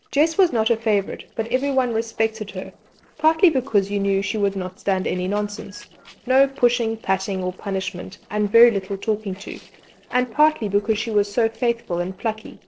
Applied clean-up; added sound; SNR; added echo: neural separator model SepFormer DNS4.